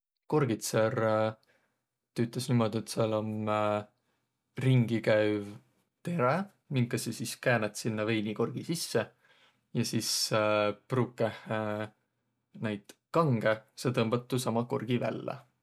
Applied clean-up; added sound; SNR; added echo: none; none; none; none.